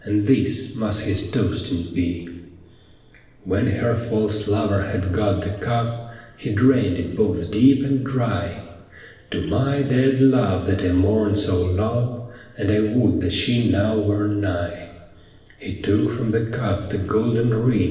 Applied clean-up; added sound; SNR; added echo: none; none; none; reverberation time 1.2 s.